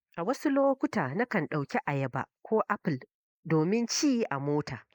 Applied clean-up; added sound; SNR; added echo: neural mask model Resemble Enhance denoiser.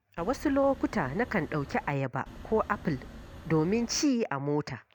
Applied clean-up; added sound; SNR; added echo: none; Wind; 16 dB; none.